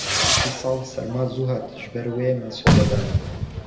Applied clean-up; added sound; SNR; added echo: none; Fireworks; -4 dB; reverberation time 0.8 s.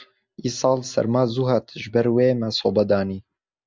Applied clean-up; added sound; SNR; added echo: none; none; none; none.